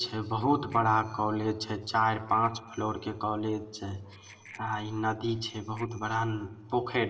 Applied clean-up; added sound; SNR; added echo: neural separator model SepFormer DNS4.